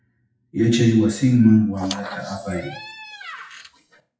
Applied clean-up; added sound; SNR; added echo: classical method WPE with log-MMSE.